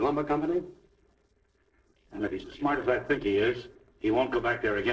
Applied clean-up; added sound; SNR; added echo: neural separator model SepFormer DNS4.